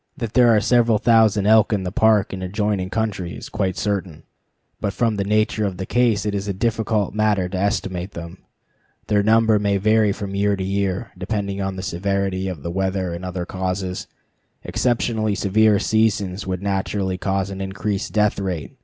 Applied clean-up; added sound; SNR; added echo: none; none; none; none.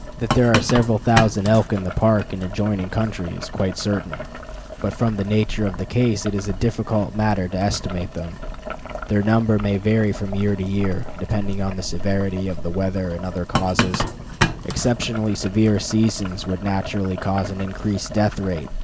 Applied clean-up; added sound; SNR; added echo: none; Boiling; 7 dB; none.